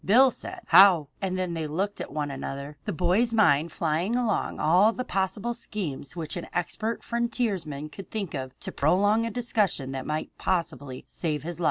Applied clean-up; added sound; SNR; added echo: none; none; none; none.